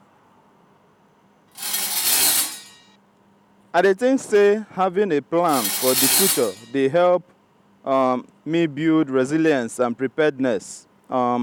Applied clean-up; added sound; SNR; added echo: none; Tools; 0 dB; none.